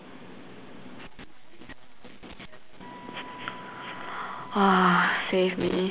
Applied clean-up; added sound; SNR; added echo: none; Wind instrument, woodwind instrument; 19 dB; none.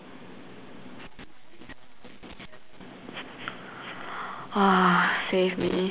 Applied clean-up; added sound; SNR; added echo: none; none; none; none.